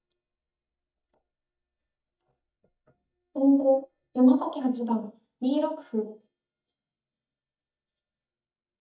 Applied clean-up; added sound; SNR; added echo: neural mask model DeepFilterNet 3.